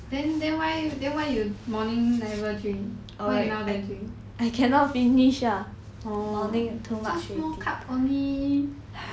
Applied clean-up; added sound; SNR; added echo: none; none; none; none.